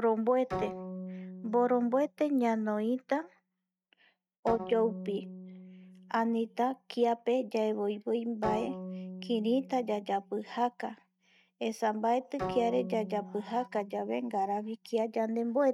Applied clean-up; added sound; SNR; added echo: neural mask model RNNoise.